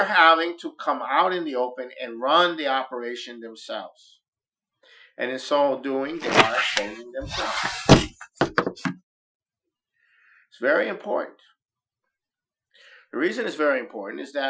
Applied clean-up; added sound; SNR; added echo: classical method Wiener filter.